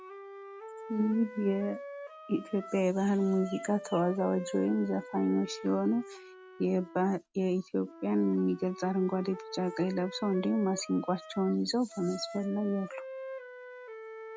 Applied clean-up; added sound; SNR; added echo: none; Wind instrument, woodwind instrument; 14 dB; none.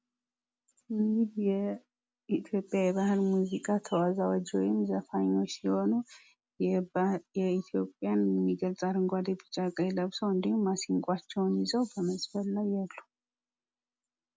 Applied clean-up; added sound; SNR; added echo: none; none; none; none.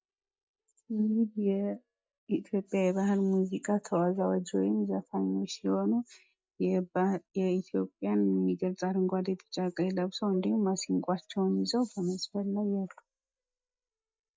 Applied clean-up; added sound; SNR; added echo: neural mask model DeepFilterNet 3.